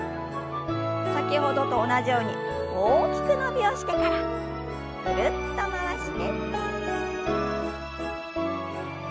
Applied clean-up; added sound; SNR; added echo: none; none; none; none.